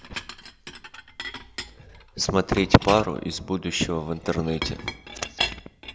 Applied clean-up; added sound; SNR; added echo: none; Chink, clink; 10 dB; none.